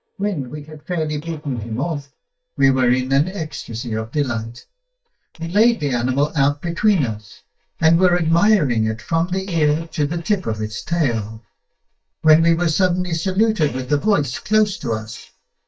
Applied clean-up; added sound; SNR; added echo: neural mask model DeepFilterNet 3.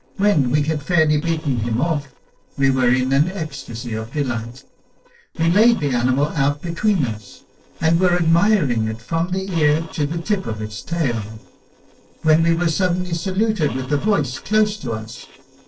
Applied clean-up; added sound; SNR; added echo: neural separator model SepFormer DNS4.